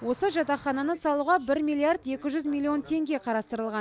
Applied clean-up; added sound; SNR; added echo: none; none; none; none.